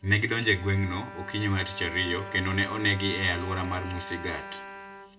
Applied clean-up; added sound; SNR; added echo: none; Bowed string instrument; 13 dB; reverberation time 0.8 s.